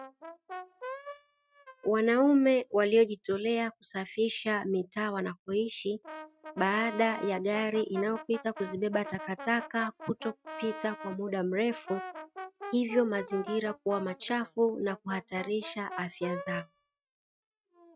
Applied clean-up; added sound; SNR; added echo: neural mask model RNNoise.